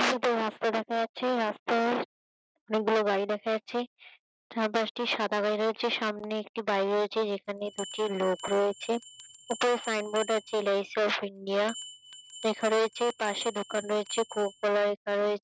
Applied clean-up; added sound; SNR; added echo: neural mask model RNNoise.